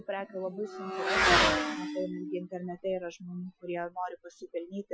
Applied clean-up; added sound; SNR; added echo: classical method Wiener filter.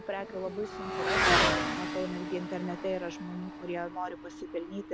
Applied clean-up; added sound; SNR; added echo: none; Motorcycle / Accelerating, revving, vroom; -4 dB; none.